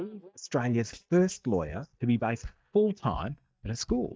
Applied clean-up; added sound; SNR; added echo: neural mask model DeepFilterNet 3.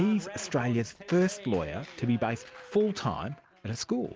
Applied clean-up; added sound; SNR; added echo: none; none; none; none.